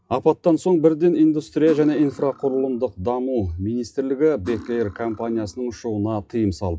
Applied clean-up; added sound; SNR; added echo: classical method WPE with log-MMSE.